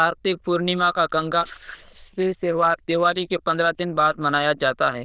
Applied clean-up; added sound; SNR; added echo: neural diffusion model UNIVERSE++.